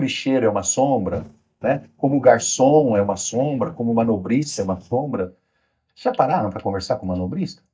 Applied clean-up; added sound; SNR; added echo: neural mask model DeepFilterNet 3.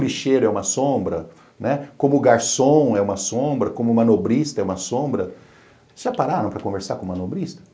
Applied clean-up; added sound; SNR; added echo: none; none; none; none.